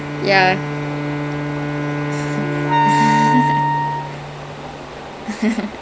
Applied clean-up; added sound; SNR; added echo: none; Wind instrument, woodwind instrument + Bowed string instrument; -3 dB; none.